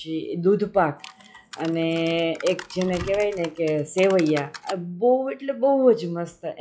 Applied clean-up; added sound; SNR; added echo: classical method log-MMSE.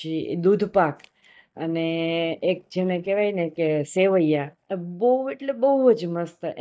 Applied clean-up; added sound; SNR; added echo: neural mask model DeepFilterNet 3.